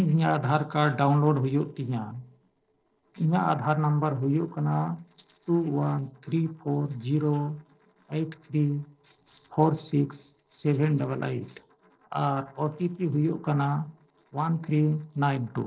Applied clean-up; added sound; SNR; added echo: neural separator model SepFormer DNS4.